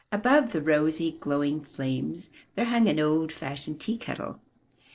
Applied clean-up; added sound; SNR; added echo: neural separator model SepFormer DNS4.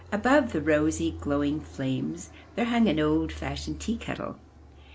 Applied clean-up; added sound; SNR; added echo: none; Fixed-wing aircraft, airplane; 15 dB; none.